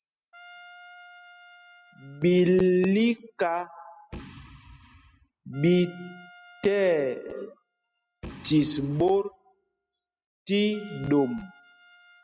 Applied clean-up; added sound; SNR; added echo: classical method spectral subtraction.